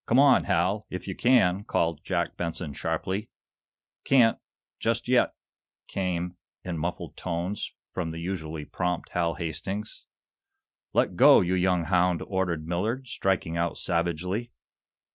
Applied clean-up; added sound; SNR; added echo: none; none; none; none.